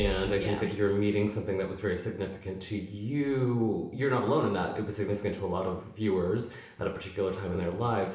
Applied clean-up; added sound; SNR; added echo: none; Bass drum; 18 dB; reverberation time 0.7 s.